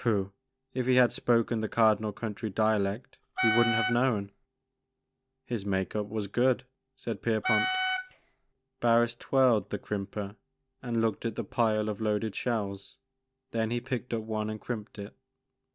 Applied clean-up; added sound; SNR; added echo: none; Wind instrument, woodwind instrument; 2 dB; none.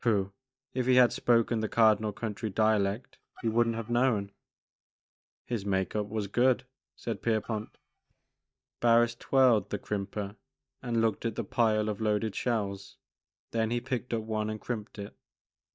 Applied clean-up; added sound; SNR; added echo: neural mask model DeepFilterNet 3.